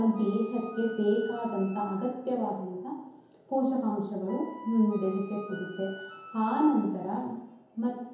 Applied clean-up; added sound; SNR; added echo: none; Wind instrument, woodwind instrument; 18 dB; reverberation time 1.0 s.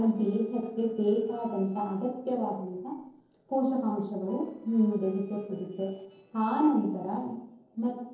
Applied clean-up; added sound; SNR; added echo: neural separator model SepFormer DNS4.